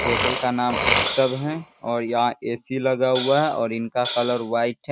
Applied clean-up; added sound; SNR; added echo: none; Hi-hat + Burping, eructation; 4 dB; none.